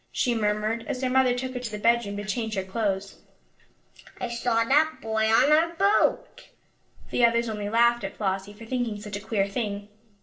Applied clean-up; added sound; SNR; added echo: neural separator model SepFormer DNS4.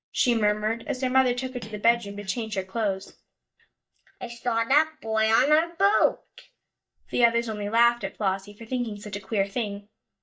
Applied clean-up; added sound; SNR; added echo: neural mask model DeepFilterNet 3.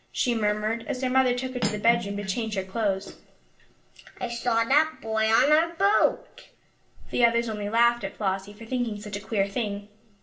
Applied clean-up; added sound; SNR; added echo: none; Cutlery, silverware; 10 dB; reverberation time 0.4 s.